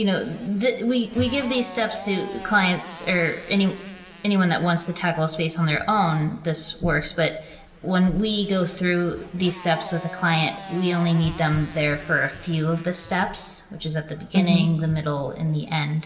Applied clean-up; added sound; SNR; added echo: none; Motorcycle; 19 dB; reverberation time 1.8 s.